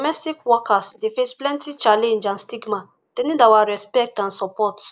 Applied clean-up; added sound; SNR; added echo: neural mask model Resemble Enhance denoiser.